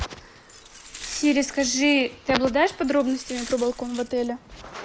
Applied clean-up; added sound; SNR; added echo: none; Glass; 18 dB; none.